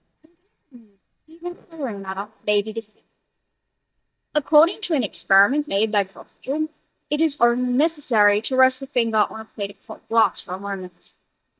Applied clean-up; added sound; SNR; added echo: neural mask model DeepFilterNet 3.